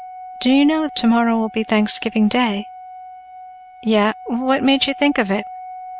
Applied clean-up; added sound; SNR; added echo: none; Organ; 16 dB; none.